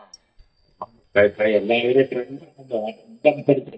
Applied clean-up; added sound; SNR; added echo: neural mask model DeepFilterNet 3.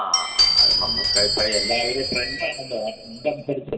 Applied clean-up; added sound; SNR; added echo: none; Glass; -5 dB; reverberation time 2.0 s.